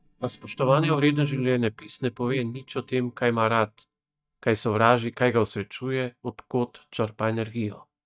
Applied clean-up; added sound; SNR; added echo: neural mask model DeepFilterNet 3.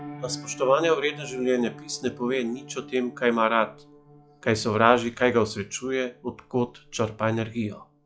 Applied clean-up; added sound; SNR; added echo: classical method log-MMSE.